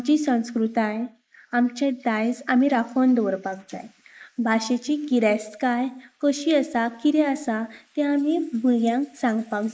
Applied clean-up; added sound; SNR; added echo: neural mask model Resemble Enhance denoiser.